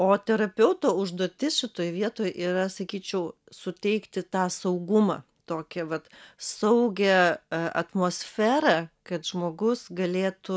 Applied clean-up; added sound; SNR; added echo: none; none; none; none.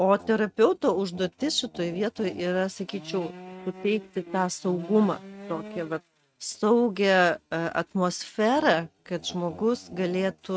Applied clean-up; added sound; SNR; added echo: neural mask model RNNoise.